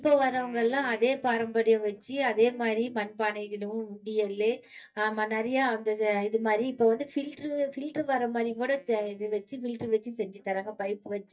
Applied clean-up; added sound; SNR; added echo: neural mask model DeepFilterNet 3.